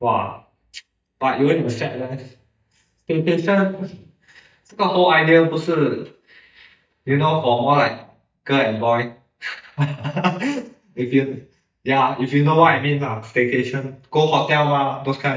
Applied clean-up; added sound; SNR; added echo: neural mask model DeepFilterNet 3.